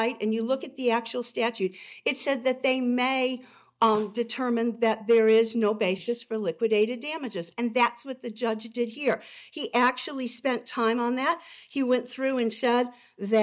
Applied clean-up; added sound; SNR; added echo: neural mask model DeepFilterNet 3.